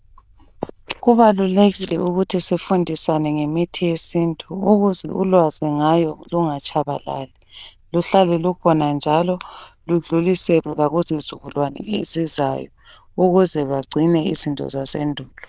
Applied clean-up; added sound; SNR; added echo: neural diffusion model UNIVERSE++.